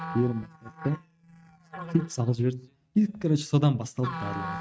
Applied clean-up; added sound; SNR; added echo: neural mask model RNNoise.